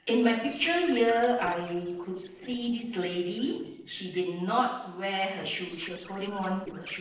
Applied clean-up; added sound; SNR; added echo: neural separator model SepFormer DNS4.